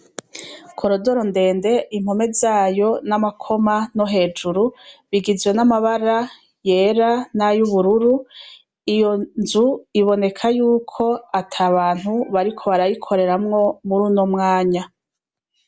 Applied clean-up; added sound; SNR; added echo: none; none; none; none.